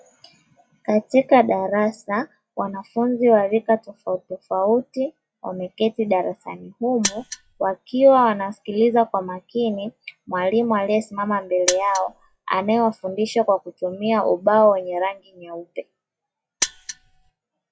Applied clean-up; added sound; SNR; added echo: classical method log-MMSE.